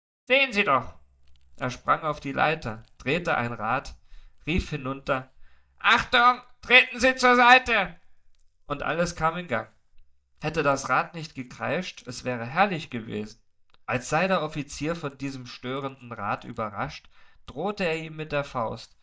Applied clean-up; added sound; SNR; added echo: neural mask model DeepFilterNet 3.